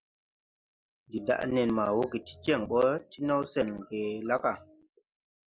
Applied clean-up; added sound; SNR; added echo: none; none; none; none.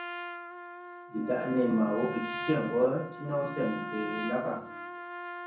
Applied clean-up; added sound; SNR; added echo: none; Trumpet; 8 dB; reverberation time 0.6 s.